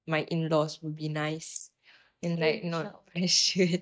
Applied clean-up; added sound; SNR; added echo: neural mask model DeepFilterNet 3.